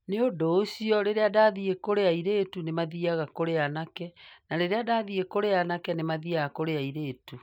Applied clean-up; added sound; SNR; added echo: none; none; none; none.